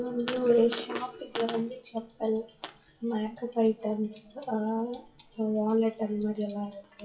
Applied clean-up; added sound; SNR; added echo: classical method WPE with log-MMSE.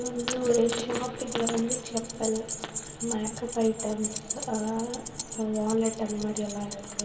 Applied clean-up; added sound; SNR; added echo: none; Keys jangling; 7 dB; reverberation time 2.4 s.